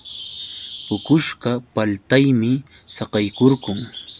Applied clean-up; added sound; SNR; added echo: none; Bird; 16 dB; none.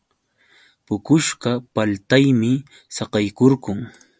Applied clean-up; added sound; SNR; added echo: none; none; none; none.